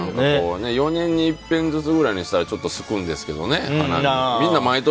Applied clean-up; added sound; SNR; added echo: none; none; none; none.